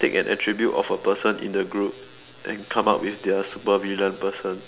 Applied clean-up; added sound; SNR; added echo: none; none; none; none.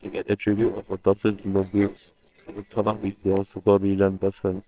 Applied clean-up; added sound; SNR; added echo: neural separator model SepFormer WHAMR!.